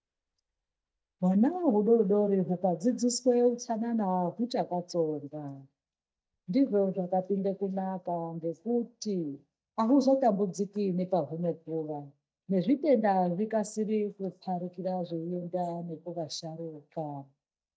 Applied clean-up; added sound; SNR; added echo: neural mask model DeepFilterNet 3.